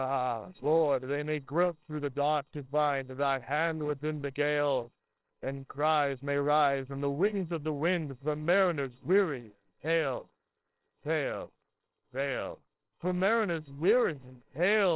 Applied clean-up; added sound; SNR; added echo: neural separator model SepFormer WHAMR!.